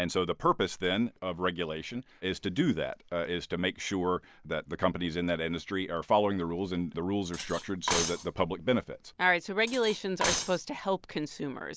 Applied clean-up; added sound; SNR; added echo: none; Cutlery, silverware; 7 dB; none.